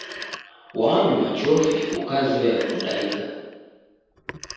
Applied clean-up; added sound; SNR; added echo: none; Telephone; 15 dB; reverberation time 1.2 s.